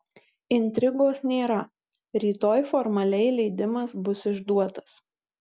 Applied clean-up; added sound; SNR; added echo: none; none; none; none.